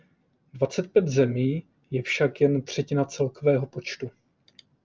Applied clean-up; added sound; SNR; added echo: none; none; none; none.